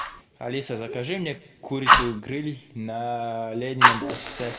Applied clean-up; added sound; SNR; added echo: none; Fire; -5 dB; reverberation time 1.0 s.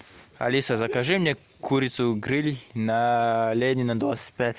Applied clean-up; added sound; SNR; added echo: none; none; none; none.